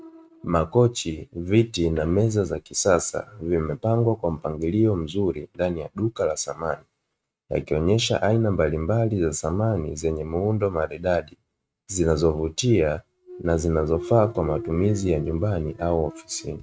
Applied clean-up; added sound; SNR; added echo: neural mask model RNNoise.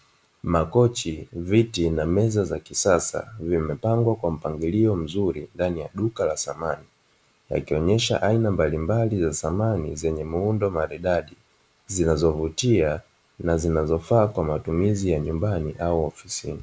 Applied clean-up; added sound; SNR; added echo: none; none; none; none.